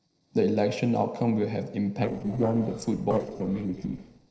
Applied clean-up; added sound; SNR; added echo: neural separator model SepFormer DNS4.